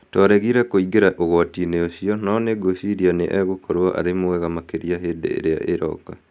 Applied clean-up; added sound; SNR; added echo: none; none; none; none.